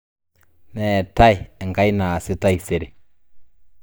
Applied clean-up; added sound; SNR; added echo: neural mask model DeepFilterNet 3.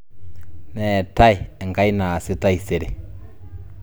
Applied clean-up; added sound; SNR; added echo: none; none; none; none.